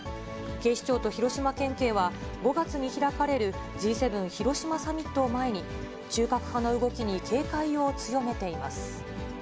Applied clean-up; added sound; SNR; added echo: none; none; none; none.